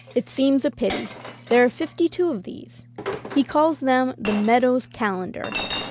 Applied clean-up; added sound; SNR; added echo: none; Chink, clink; 13 dB; none.